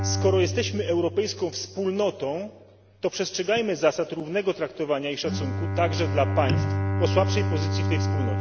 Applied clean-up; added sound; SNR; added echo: none; Bowed string instrument; 2 dB; none.